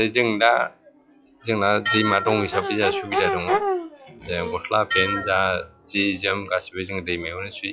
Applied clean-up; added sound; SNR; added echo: classical method log-MMSE.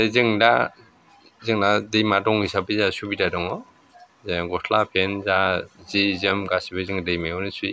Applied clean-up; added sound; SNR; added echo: none; none; none; none.